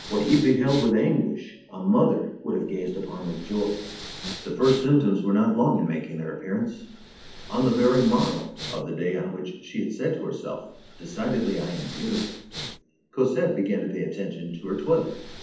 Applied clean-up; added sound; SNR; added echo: none; Respiratory sounds; 16 dB; reverberation time 0.8 s.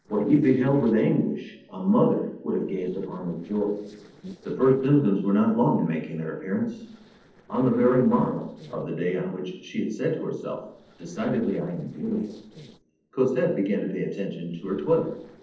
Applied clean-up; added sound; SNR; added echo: neural separator model SepFormer DNS4.